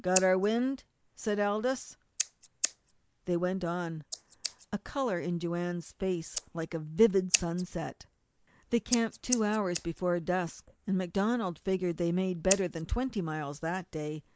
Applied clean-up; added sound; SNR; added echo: neural mask model Resemble Enhance denoiser.